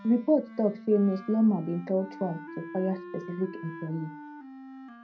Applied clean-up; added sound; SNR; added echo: none; Wind instrument, woodwind instrument; 15 dB; reverberation time 0.2 s.